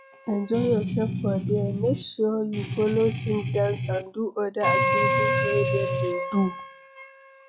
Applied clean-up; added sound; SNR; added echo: classical method log-MMSE.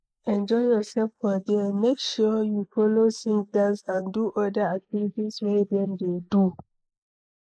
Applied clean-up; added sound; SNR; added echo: neural mask model Resemble Enhance denoiser.